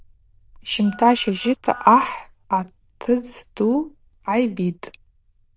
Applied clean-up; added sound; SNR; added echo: neural diffusion model UNIVERSE++.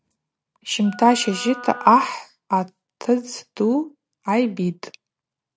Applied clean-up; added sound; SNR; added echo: none; Wind instrument, woodwind instrument; 15 dB; none.